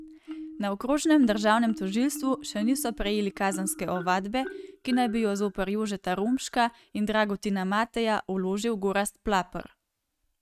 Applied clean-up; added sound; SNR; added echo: neural mask model RNNoise.